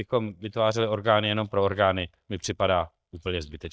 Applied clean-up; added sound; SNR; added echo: neural mask model DeepFilterNet 3.